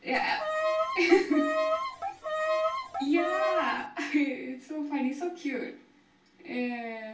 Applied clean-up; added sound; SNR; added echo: none; Bowed string instrument; -1 dB; reverberation time 0.2 s.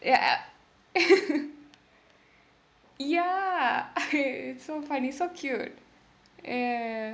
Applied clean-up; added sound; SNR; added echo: none; none; none; none.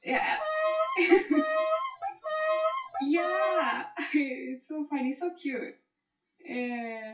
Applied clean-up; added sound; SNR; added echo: classical method WPE with log-MMSE.